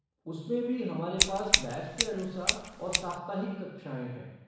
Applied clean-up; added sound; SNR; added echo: none; Scissors; -5 dB; reverberation time 1.1 s.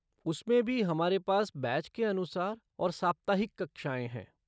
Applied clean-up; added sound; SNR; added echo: none; none; none; none.